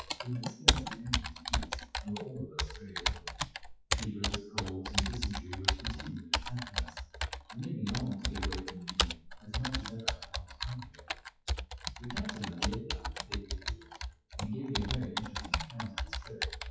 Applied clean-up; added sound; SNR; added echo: classical method WPE with log-MMSE.